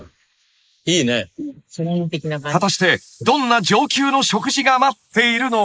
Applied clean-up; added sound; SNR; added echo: neural mask model Resemble Enhance denoiser.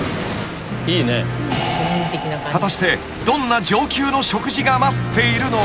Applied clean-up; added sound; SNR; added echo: none; Waves, surf; 11 dB; none.